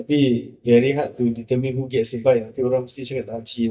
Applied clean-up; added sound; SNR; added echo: neural mask model DeepFilterNet 3.